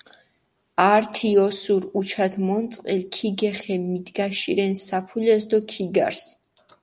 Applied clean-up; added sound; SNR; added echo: none; none; none; none.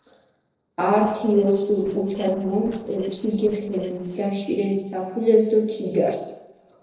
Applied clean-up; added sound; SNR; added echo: neural separator model SepFormer DNS4.